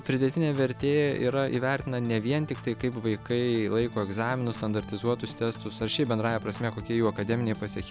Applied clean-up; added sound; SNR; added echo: none; Organ; 14 dB; none.